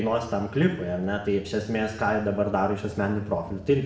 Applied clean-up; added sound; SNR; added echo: none; Idling / Engine starting / Accelerating, revving, vroom / Car; 19 dB; reverberation time 0.8 s.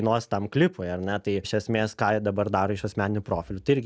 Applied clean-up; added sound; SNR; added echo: none; none; none; none.